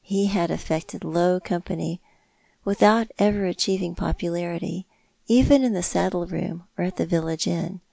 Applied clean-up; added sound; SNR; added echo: none; none; none; none.